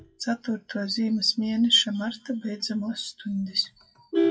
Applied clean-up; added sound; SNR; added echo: classical method WPE with log-MMSE.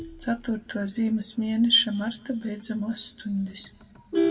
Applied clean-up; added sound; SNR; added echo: none; Vehicle horn, car horn, honking; 7 dB; reverberation time 1.4 s.